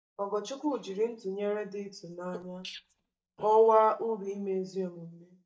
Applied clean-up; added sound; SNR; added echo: neural mask model DeepFilterNet 3.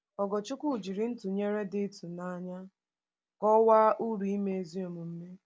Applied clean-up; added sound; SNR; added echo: none; none; none; none.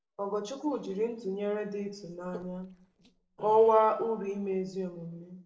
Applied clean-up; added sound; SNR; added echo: neural separator model SepFormer DNS4.